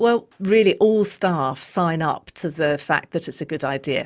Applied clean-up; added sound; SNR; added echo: none; none; none; none.